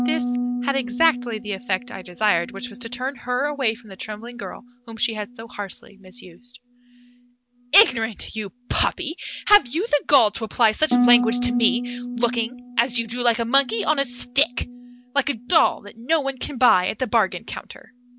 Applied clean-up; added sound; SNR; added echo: none; Harp; 7 dB; none.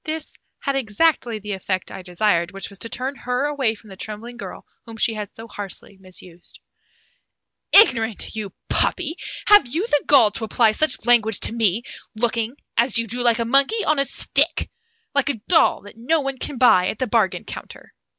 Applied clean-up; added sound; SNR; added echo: none; none; none; none.